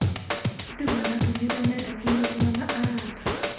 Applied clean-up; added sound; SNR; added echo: none; Scratching (performance technique); -1 dB; reverberation time 0.8 s.